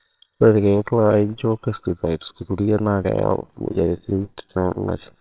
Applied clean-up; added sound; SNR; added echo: neural separator model SepFormer WHAMR!.